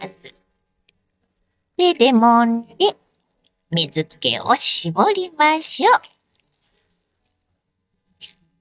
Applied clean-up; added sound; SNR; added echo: neural mask model DeepFilterNet 3.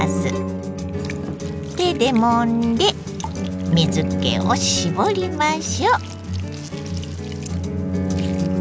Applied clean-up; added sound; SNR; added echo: none; Bowed string instrument; 6 dB; none.